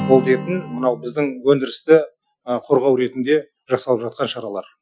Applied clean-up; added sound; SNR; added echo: classical method Wiener filter.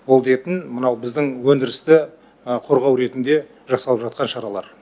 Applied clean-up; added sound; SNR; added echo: none; none; none; none.